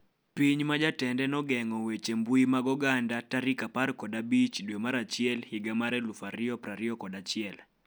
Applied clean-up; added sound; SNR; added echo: none; none; none; none.